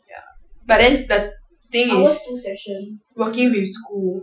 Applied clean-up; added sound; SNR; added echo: classical method Wiener filter.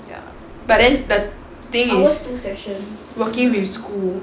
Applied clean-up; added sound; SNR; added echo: none; Engine starting / Car; 15 dB; none.